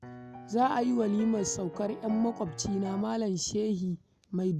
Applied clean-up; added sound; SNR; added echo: none; Piano; 14 dB; none.